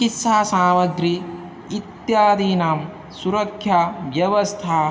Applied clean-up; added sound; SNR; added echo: none; none; none; reverberation time 1.4 s.